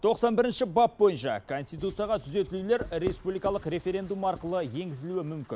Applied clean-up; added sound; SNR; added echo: none; Writing; 15 dB; none.